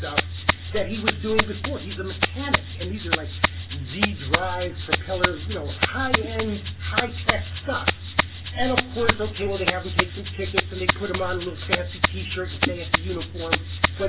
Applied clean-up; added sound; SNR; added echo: none; Rattle (instrument); -1 dB; reverberation time 0.2 s.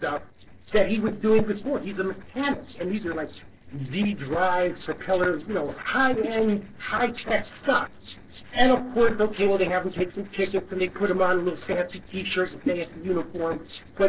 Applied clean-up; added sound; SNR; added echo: neural separator model SepFormer DNS4.